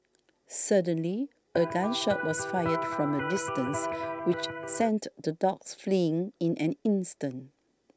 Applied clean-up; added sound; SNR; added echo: none; Electric guitar; 4 dB; none.